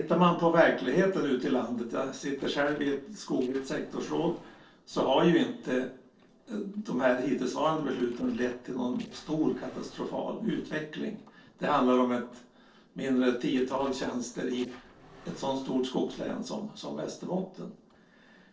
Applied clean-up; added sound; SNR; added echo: neural separator model SepFormer DNS4.